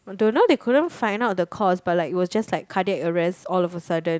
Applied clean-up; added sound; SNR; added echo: none; none; none; none.